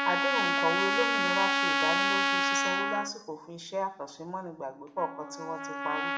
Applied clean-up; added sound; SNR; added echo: none; Trumpet; -5 dB; reverberation time 0.7 s.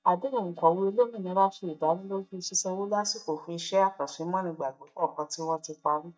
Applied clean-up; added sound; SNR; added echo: neural mask model DeepFilterNet 3.